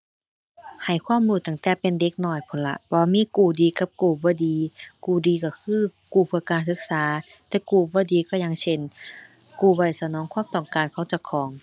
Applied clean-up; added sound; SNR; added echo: none; none; none; none.